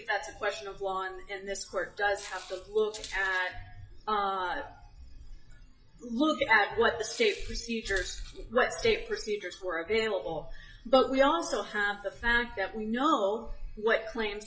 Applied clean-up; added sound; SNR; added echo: classical method WPE with log-MMSE.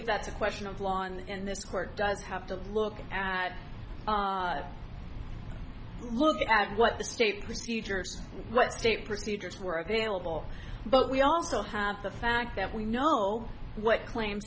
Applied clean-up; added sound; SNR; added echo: none; none; none; none.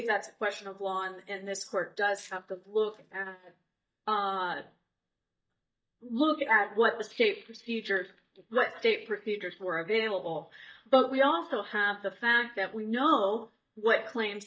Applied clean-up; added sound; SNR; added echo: neural mask model DeepFilterNet 3.